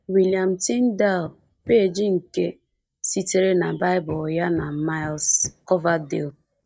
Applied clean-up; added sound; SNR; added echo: neural mask model DeepFilterNet 3.